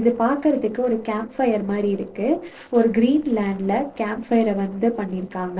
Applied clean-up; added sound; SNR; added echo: neural separator model SepFormer DNS4.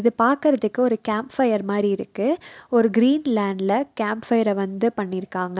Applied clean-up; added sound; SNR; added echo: none; none; none; none.